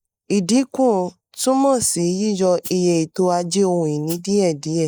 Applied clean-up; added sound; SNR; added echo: neural mask model Resemble Enhance denoiser.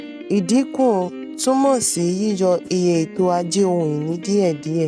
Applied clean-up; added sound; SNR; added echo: neural mask model RNNoise.